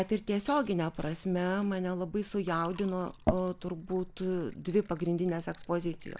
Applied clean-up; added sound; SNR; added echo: none; Fill (with liquid) / Glass; 11 dB; none.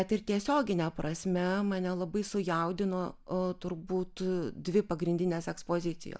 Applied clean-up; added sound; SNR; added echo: none; none; none; none.